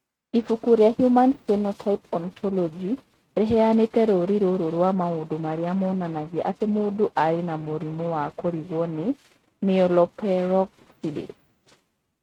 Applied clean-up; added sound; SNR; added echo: neural mask model RNNoise.